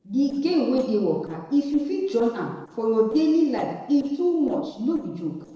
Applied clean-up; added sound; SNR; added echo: neural separator model SepFormer DNS4.